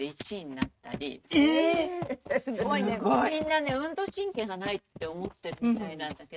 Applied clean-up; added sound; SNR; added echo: neural mask model RNNoise.